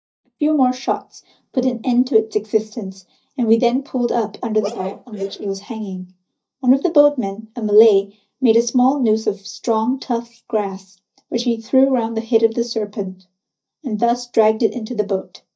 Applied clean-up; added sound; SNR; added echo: neural mask model DeepFilterNet 3.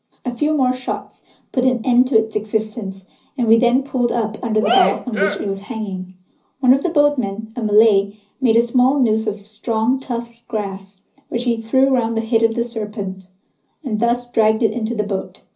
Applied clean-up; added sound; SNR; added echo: none; Cheering; 1 dB; reverberation time 0.5 s.